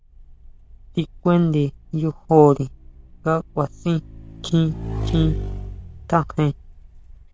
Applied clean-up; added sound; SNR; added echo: none; Motorcycle / Engine; 11 dB; none.